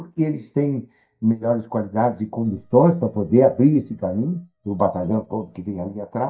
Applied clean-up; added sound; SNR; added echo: neural mask model DeepFilterNet 3.